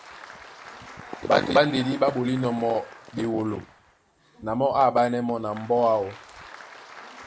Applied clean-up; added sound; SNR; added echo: none; Applause; 20 dB; none.